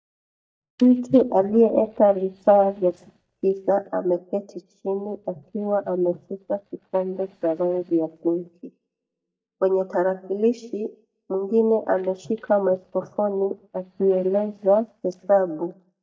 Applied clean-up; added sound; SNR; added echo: neural mask model DeepFilterNet 3.